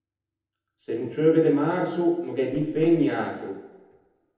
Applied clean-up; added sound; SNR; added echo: neural separator model SepFormer DNS4.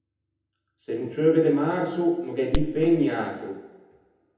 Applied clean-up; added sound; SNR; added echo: none; Crack; 5 dB; reverberation time 0.9 s.